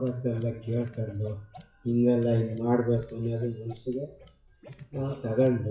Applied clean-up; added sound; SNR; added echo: classical method WPE with log-MMSE.